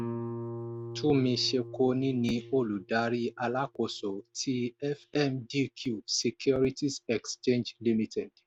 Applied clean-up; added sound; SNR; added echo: neural mask model RNNoise.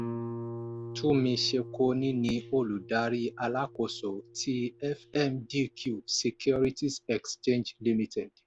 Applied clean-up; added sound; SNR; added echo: none; Guitar; 13 dB; none.